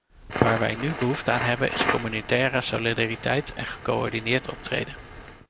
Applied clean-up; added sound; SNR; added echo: none; Crackle; 6 dB; none.